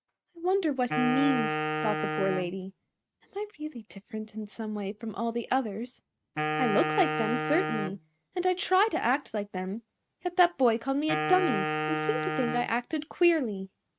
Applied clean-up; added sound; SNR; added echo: neural mask model RNNoise.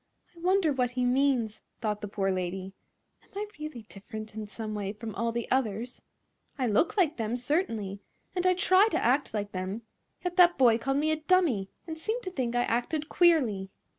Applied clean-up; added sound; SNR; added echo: none; none; none; none.